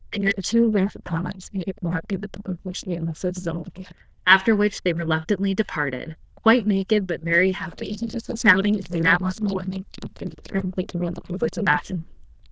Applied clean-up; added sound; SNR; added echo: neural diffusion model UNIVERSE++.